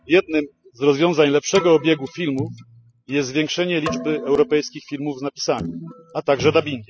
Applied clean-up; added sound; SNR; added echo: classical method spectral subtraction.